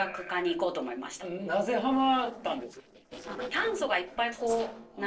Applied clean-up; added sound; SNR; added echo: neural separator model SepFormer DNS4.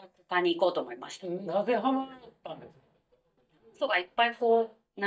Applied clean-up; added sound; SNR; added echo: neural mask model DeepFilterNet 3.